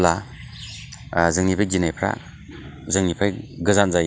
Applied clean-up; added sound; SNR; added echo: none; none; none; none.